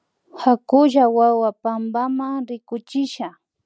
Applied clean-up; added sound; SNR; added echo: none; none; none; none.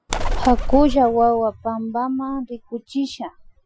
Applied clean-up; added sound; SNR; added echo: classical method Wiener filter.